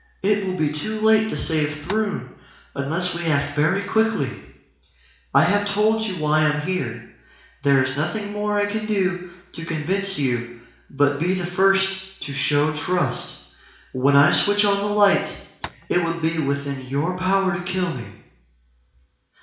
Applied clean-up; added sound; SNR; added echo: none; Tap; 14 dB; reverberation time 0.7 s.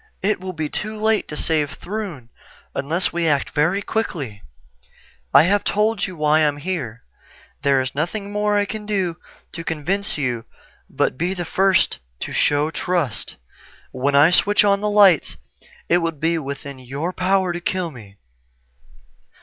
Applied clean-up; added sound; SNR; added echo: none; none; none; none.